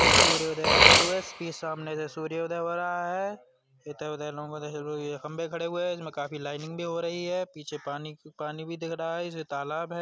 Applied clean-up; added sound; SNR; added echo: none; Burping, eructation; -3 dB; none.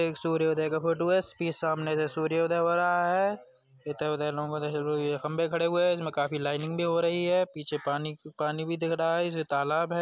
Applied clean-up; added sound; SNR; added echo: none; none; none; none.